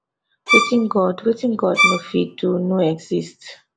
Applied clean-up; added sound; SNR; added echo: none; Bowed string instrument; -1 dB; none.